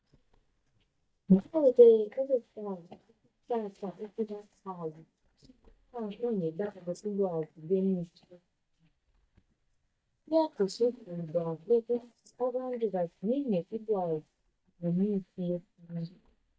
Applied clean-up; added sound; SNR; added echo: neural mask model DeepFilterNet 3.